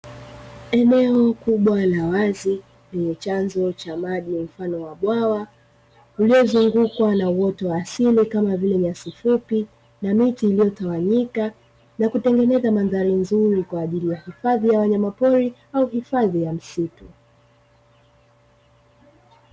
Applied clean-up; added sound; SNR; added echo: none; none; none; none.